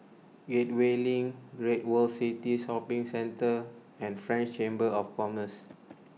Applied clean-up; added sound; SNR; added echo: none; none; none; none.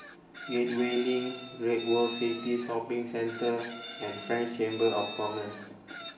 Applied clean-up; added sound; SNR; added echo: none; Chicken, rooster; 11 dB; reverberation time 1.0 s.